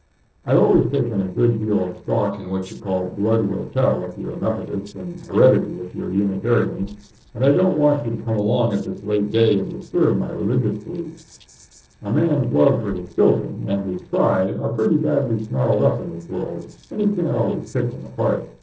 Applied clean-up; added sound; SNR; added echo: neural separator model SepFormer DNS4.